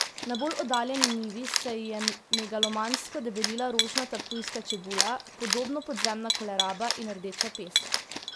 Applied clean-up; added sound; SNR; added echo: none; Cat; -1 dB; none.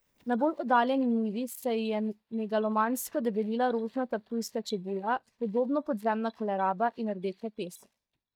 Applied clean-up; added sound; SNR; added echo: neural mask model DeepFilterNet 3.